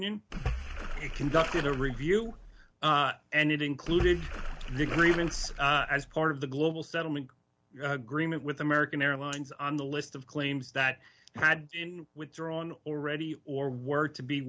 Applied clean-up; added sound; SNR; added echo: none; Splash, splatter; 5 dB; none.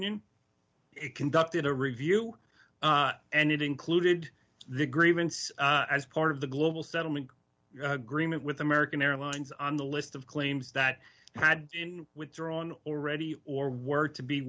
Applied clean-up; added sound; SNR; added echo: none; none; none; none.